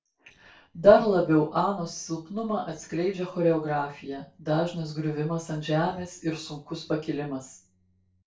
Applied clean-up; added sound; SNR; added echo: neural separator model SepFormer DNS4.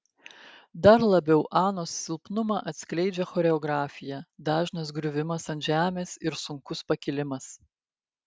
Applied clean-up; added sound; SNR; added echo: none; none; none; none.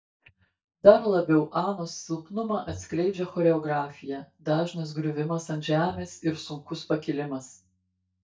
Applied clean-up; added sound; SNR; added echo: neural mask model DeepFilterNet 3.